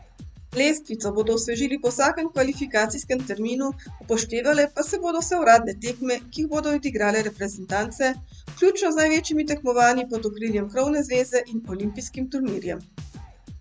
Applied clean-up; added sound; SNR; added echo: none; Drum kit; 19 dB; none.